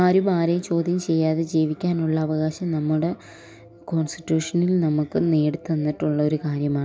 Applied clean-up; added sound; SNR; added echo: none; none; none; none.